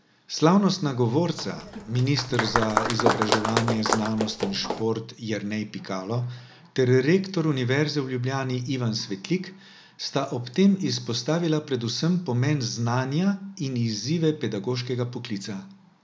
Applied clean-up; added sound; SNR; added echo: none; Applause; 2 dB; none.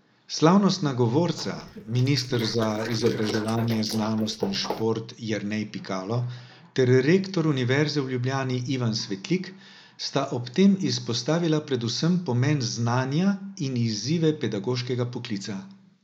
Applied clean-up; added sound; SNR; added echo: neural mask model Resemble Enhance denoiser.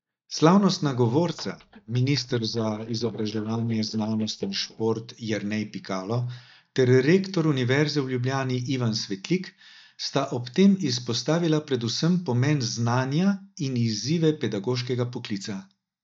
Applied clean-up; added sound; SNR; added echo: neural mask model DeepFilterNet 3.